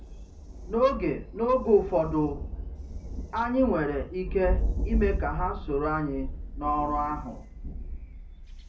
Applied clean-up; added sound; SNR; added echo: none; Thunder; 5 dB; reverberation time 0.4 s.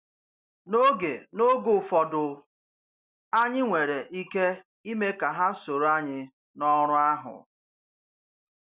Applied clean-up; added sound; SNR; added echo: none; none; none; none.